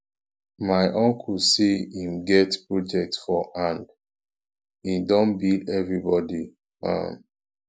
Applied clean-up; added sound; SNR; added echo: none; none; none; none.